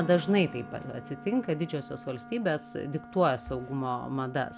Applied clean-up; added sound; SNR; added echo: none; Wind instrument, woodwind instrument + Guitar; 15 dB; none.